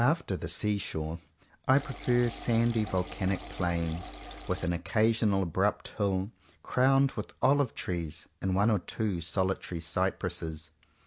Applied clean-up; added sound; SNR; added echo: none; Liquid; 12 dB; none.